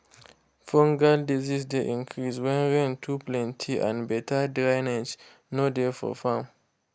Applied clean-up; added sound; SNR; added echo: none; none; none; none.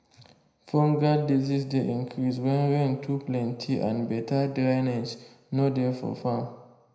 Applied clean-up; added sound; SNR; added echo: none; none; none; reverberation time 0.8 s.